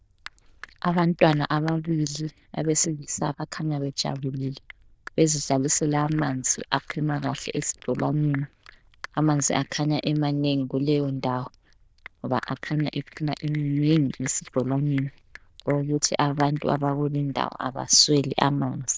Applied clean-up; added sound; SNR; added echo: neural diffusion model UNIVERSE++.